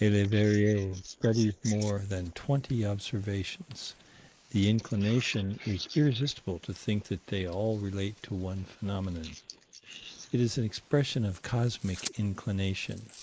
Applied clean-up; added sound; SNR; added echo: neural mask model Resemble Enhance denoiser.